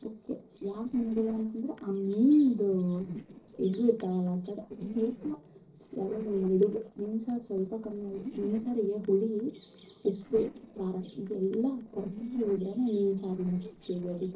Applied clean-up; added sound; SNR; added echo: neural separator model SepFormer DNS4.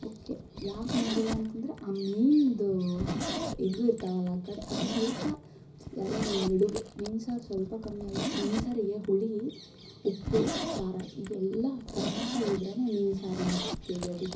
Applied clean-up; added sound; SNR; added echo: none; Zipper (clothing); 6 dB; reverberation time 0.5 s.